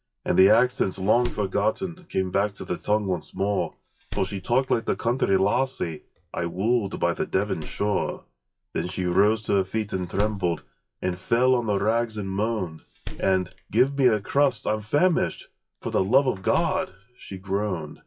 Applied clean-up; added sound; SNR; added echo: classical method WPE with log-MMSE.